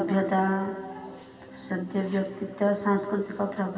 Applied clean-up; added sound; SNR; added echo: none; Piano; 19 dB; reverberation time 2.2 s.